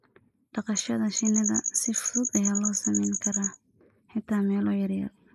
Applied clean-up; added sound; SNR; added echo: neural mask model Resemble Enhance denoiser.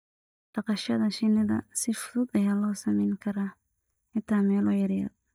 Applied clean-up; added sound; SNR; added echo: neural mask model DeepFilterNet 3.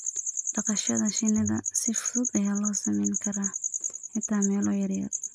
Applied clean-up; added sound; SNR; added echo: neural mask model RNNoise.